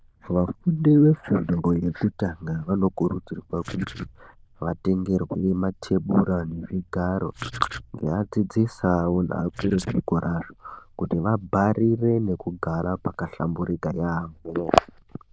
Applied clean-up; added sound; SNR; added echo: neural diffusion model UNIVERSE++.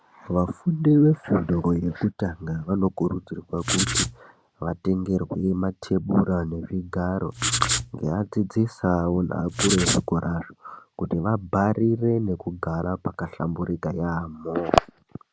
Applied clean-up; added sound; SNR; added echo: none; Writing; 1 dB; none.